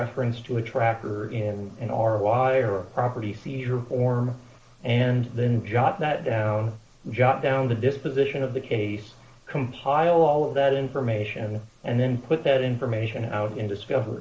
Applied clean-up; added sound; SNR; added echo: none; none; none; none.